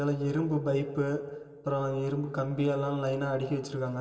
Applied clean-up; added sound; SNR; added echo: none; none; none; reverberation time 2.2 s.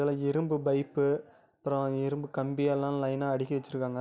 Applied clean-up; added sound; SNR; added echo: none; none; none; none.